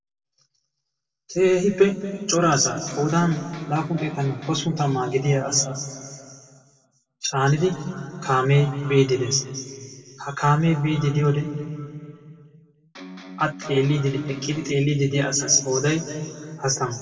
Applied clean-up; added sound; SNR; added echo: none; Electric guitar; 16 dB; reverberation time 2.3 s.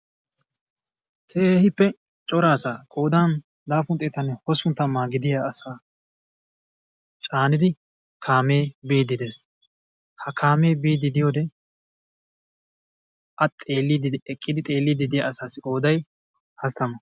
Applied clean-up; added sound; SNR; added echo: none; none; none; none.